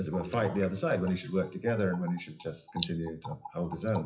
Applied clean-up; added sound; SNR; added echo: classical method WPE with log-MMSE.